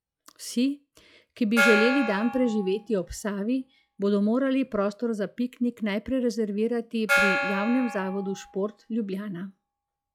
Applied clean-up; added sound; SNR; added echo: classical method log-MMSE.